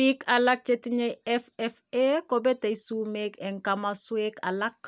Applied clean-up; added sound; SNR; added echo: none; none; none; none.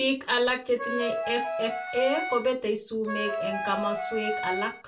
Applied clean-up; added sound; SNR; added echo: none; Wind instrument, woodwind instrument; 3 dB; reverberation time 0.2 s.